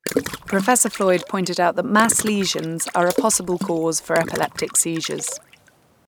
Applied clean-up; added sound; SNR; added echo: none; Gurgling + Water / Splash, splatter; 10 dB; none.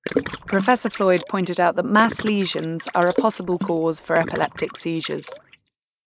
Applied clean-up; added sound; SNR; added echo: neural mask model Resemble Enhance denoiser.